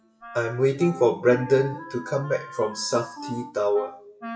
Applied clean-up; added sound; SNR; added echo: classical method WPE with log-MMSE.